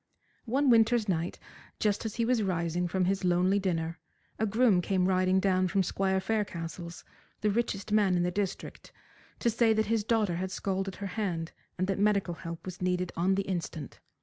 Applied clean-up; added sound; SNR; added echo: none; none; none; none.